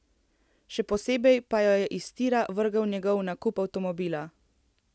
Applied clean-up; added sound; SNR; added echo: none; none; none; none.